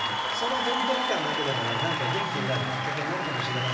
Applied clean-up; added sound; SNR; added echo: none; Applause / Cheering; -2 dB; reverberation time 2.8 s.